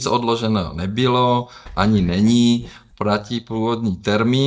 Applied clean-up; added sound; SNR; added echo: neural mask model DeepFilterNet 3.